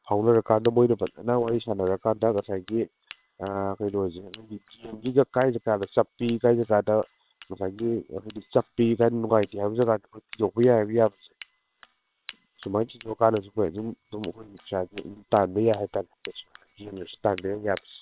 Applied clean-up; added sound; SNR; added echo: neural separator model SepFormer WHAM!.